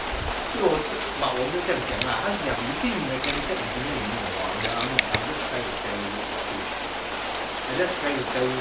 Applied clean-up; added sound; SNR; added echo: none; Rain + Mechanisms; -1 dB; none.